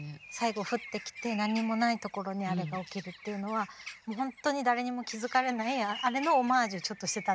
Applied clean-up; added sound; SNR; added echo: none; Bird + Bird; 15 dB; none.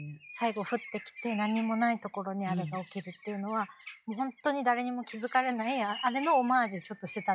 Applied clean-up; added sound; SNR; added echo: classical method log-MMSE.